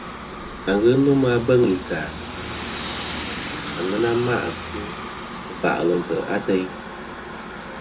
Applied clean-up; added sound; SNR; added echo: none; Aircraft; 9 dB; reverberation time 0.2 s.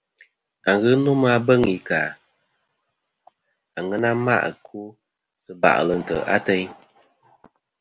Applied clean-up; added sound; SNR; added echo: none; none; none; none.